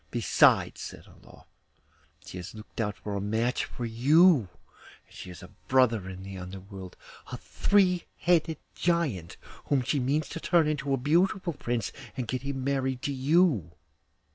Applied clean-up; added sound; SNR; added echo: none; none; none; none.